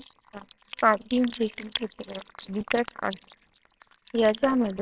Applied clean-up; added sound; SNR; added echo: neural separator model SepFormer WHAMR!.